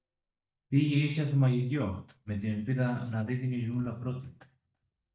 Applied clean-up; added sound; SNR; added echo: neural mask model DeepFilterNet 3.